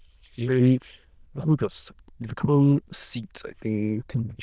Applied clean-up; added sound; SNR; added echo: neural diffusion model UNIVERSE++.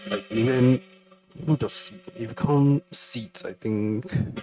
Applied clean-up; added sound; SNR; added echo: neural mask model RNNoise.